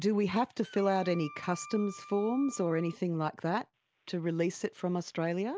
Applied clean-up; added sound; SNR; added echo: none; Wind instrument, woodwind instrument; 19 dB; none.